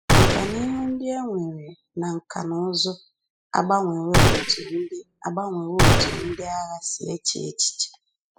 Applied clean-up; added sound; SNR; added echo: classical method spectral subtraction.